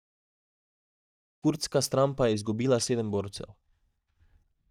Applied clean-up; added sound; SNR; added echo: neural mask model DeepFilterNet 3.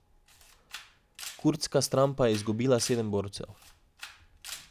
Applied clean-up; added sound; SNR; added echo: none; Camera; 18 dB; none.